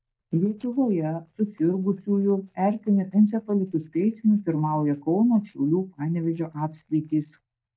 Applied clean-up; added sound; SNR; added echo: neural mask model DeepFilterNet 3.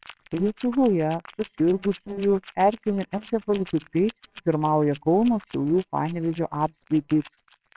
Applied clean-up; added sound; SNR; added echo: neural separator model SepFormer WHAMR!.